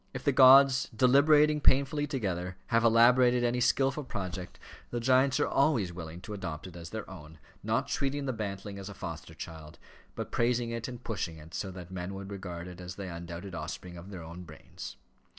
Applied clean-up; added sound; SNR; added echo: none; none; none; none.